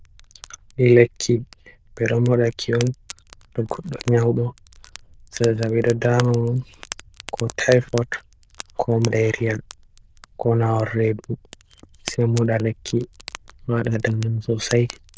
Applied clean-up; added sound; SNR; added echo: neural diffusion model UNIVERSE++.